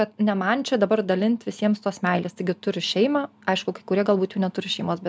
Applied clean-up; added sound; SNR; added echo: none; none; none; none.